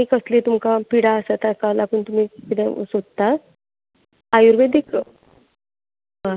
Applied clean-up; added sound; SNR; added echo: none; none; none; none.